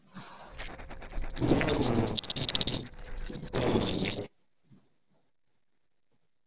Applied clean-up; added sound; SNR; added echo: neural separator model SepFormer DNS4.